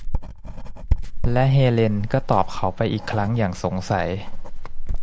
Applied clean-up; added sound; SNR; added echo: none; Writing; 1 dB; none.